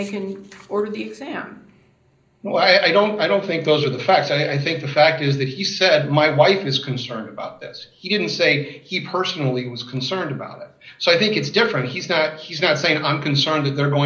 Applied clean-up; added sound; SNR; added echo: none; none; none; reverberation time 0.5 s.